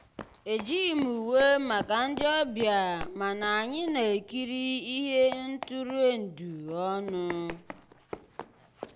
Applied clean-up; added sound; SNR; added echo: none; Run; 15 dB; none.